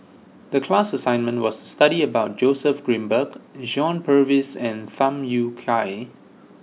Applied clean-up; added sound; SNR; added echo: none; none; none; none.